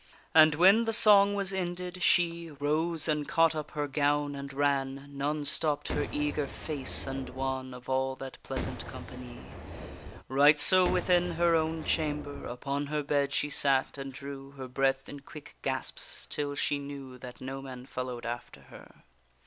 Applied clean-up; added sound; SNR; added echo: none; Boom; 9 dB; none.